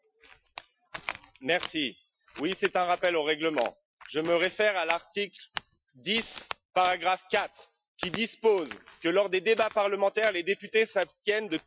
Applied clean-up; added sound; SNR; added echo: classical method Wiener filter.